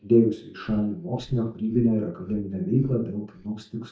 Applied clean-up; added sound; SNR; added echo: neural mask model DeepFilterNet 3.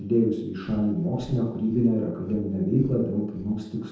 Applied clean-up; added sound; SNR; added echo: neural separator model SepFormer DNS4.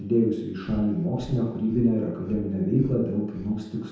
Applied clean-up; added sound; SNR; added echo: none; Breathing; 19 dB; reverberation time 0.9 s.